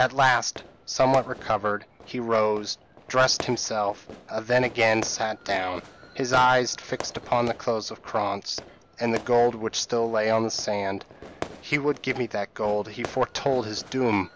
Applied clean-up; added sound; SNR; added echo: none; Fireworks; 16 dB; none.